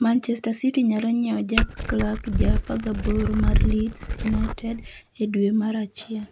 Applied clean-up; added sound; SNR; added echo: none; Glass; -1 dB; none.